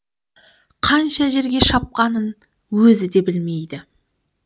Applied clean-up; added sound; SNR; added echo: none; none; none; none.